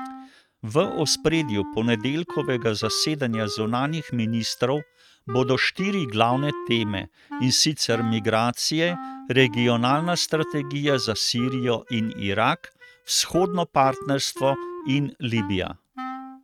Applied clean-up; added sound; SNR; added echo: neural mask model RNNoise.